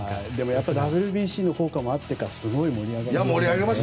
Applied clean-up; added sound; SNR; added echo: none; none; none; none.